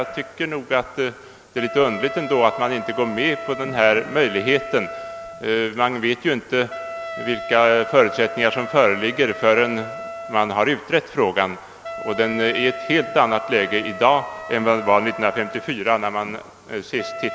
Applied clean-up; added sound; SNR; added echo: none; Wind instrument, woodwind instrument; 12 dB; none.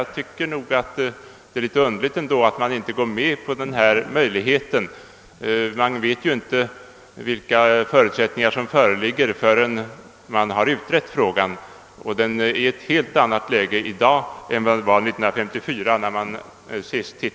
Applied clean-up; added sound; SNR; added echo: none; none; none; none.